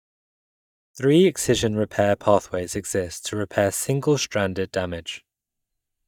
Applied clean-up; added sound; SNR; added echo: neural mask model DeepFilterNet 3.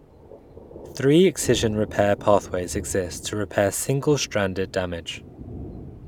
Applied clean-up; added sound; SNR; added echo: none; Thunder; 16 dB; none.